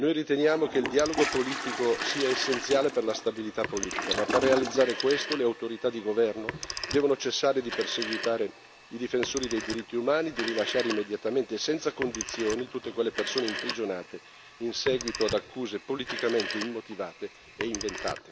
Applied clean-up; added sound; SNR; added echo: none; Toilet flush + Telephone; 7 dB; none.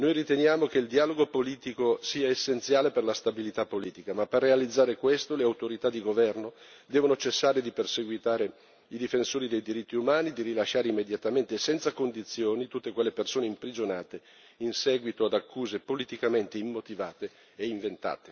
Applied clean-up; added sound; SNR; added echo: none; none; none; none.